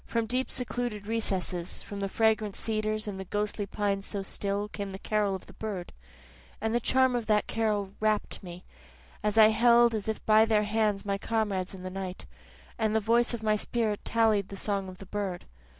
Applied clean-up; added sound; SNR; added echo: none; none; none; none.